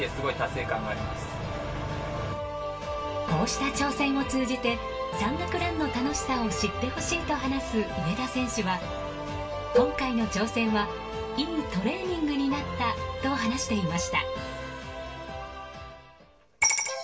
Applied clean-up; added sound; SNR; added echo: none; Cowbell; 2 dB; reverberation time 0.1 s.